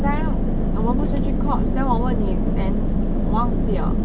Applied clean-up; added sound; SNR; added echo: none; none; none; none.